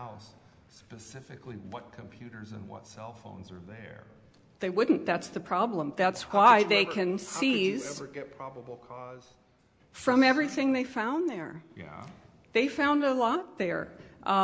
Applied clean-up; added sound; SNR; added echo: none; none; none; none.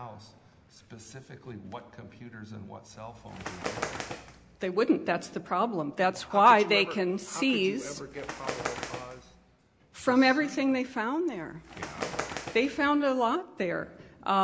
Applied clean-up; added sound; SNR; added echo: none; Bird; 11 dB; none.